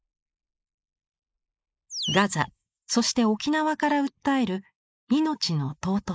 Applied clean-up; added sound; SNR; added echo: neural mask model Resemble Enhance denoiser.